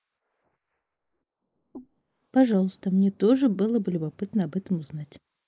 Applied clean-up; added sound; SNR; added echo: neural mask model Resemble Enhance denoiser.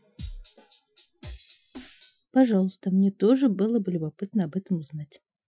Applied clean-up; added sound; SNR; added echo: classical method Wiener filter.